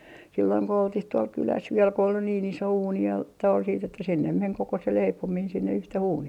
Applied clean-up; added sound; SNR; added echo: none; none; none; none.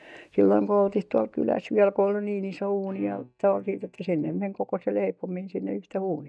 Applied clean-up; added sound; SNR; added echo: neural mask model DeepFilterNet 3.